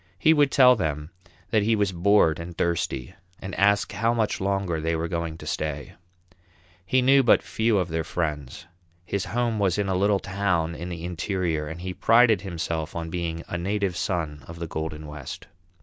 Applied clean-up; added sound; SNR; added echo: none; none; none; none.